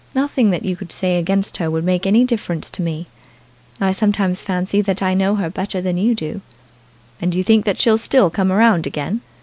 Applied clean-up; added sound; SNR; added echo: none; none; none; none.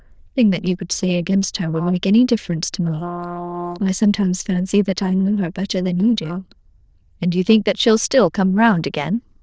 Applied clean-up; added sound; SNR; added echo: neural diffusion model UNIVERSE++.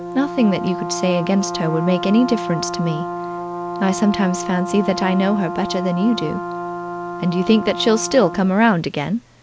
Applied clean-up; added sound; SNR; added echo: none; Brass instrument; 8 dB; none.